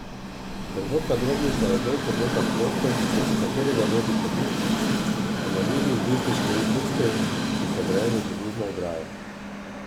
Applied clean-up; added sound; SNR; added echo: none; Train; -3 dB; none.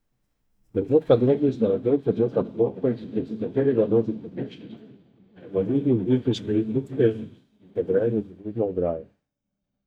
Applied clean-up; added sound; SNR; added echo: neural mask model DeepFilterNet 3.